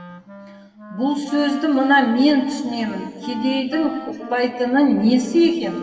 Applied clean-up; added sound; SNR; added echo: none; Wind instrument, woodwind instrument; 16 dB; reverberation time 2.4 s.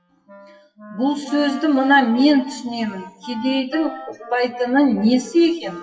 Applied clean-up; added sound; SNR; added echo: classical method WPE with log-MMSE.